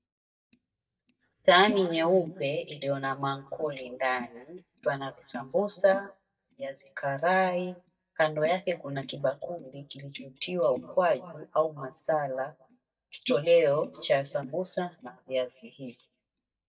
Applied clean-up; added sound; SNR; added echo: neural mask model DeepFilterNet 3.